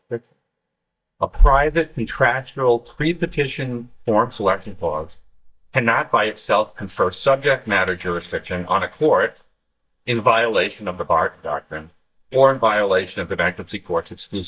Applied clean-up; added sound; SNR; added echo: neural mask model DeepFilterNet 3.